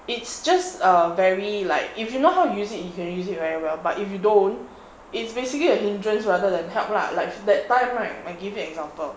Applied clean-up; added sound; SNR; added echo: none; none; none; none.